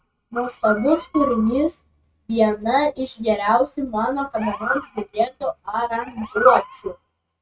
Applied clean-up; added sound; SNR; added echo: neural mask model RNNoise.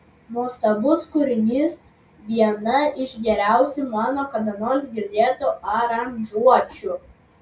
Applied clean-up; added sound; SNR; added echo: none; none; none; none.